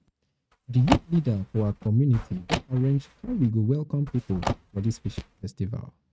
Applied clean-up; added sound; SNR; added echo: neural mask model RNNoise.